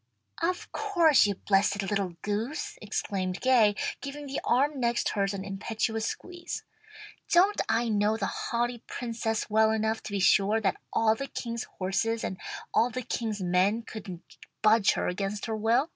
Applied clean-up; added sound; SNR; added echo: none; none; none; none.